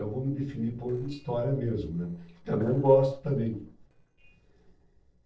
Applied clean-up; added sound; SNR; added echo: neural separator model SepFormer DNS4.